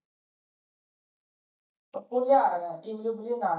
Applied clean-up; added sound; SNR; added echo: neural mask model DeepFilterNet 3.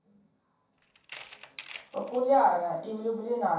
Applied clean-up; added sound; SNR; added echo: none; Tools; 19 dB; reverberation time 0.7 s.